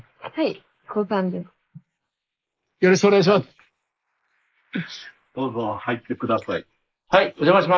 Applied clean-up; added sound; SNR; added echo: neural mask model Resemble Enhance denoiser.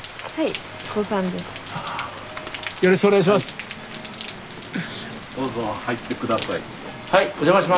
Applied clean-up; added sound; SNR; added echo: none; Rain; 11 dB; none.